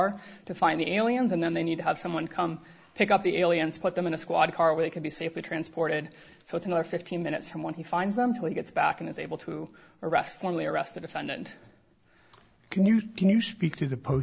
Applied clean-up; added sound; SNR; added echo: none; none; none; none.